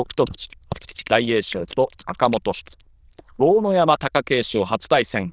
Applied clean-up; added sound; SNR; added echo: neural diffusion model UNIVERSE++.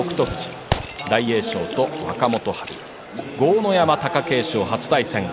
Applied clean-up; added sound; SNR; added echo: none; Shatter + Sink (filling or washing); 14 dB; none.